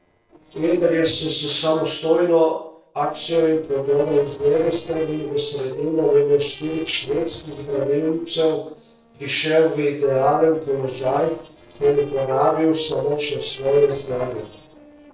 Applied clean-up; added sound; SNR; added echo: neural separator model SepFormer DNS4.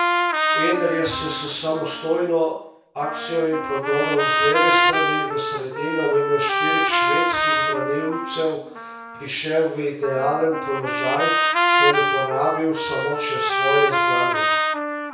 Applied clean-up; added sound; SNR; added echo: none; Trumpet; -2 dB; reverberation time 0.6 s.